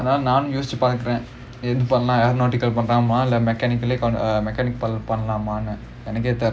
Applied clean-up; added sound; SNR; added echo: none; none; none; none.